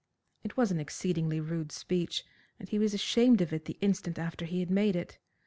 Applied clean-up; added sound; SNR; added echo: none; none; none; none.